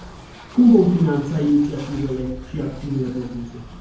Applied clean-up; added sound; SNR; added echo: none; Train; 18 dB; reverberation time 0.9 s.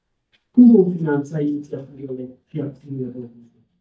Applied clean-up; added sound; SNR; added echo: neural mask model DeepFilterNet 3.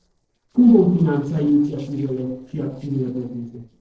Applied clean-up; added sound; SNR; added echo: neural separator model SepFormer DNS4.